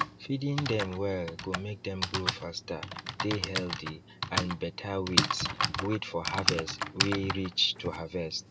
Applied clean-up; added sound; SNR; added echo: none; Typing; 1 dB; none.